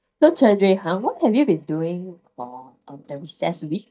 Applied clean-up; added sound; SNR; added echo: neural mask model DeepFilterNet 3.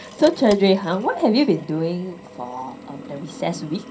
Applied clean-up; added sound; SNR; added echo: none; Drill; 18 dB; reverberation time 0.3 s.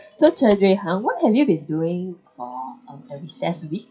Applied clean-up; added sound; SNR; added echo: classical method WPE with log-MMSE.